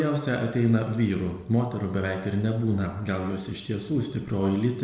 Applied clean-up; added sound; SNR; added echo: neural separator model SepFormer DNS4.